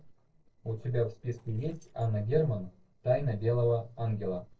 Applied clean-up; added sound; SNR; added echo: neural separator model SepFormer DNS4.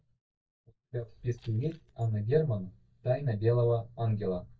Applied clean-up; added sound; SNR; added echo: neural mask model DeepFilterNet 3.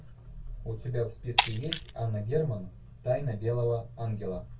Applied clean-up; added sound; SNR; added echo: none; Shatter; 2 dB; reverberation time 0.2 s.